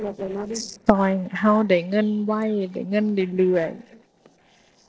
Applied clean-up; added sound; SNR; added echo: neural separator model SepFormer DNS4.